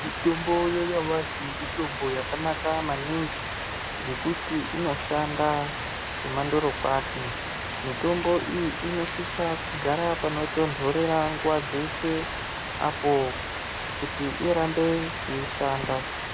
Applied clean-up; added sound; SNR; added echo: none; Rain; 4 dB; none.